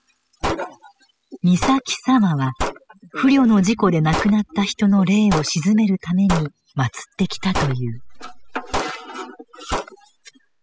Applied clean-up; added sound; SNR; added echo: classical method spectral subtraction.